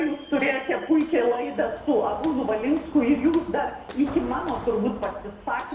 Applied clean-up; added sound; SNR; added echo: none; Walk, footsteps; 17 dB; reverberation time 0.8 s.